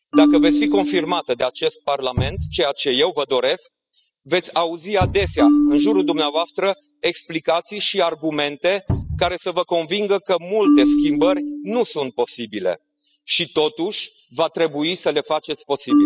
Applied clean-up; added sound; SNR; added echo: classical method spectral subtraction.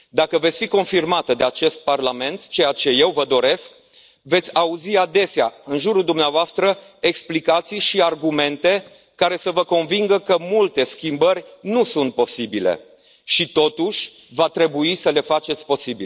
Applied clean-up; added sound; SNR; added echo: none; none; none; none.